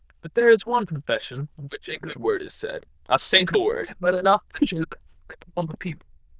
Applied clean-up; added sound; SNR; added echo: neural diffusion model UNIVERSE++.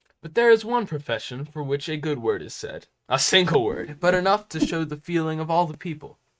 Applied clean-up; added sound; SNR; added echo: neural mask model RNNoise.